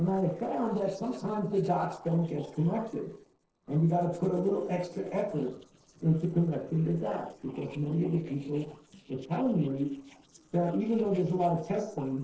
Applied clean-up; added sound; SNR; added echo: neural separator model SepFormer DNS4.